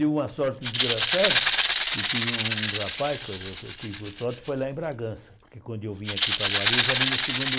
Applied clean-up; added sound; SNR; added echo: none; Rattle (instrument); -3 dB; none.